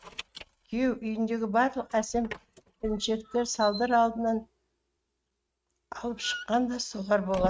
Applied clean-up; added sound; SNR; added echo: neural mask model RNNoise.